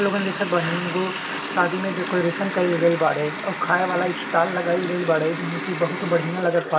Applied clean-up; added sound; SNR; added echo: none; Water tap, faucet; 7 dB; reverberation time 0.7 s.